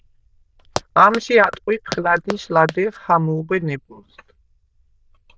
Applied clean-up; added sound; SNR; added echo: neural diffusion model UNIVERSE++.